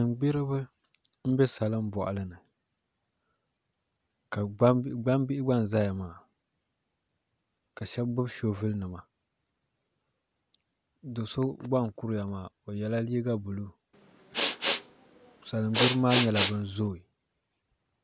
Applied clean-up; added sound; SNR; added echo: none; Respiratory sounds; -3 dB; none.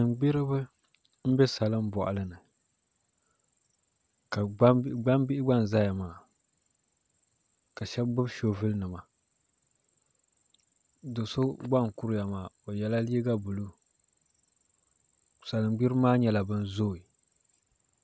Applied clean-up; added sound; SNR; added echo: none; none; none; none.